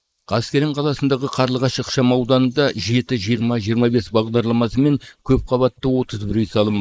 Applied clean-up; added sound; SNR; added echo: neural mask model Resemble Enhance denoiser.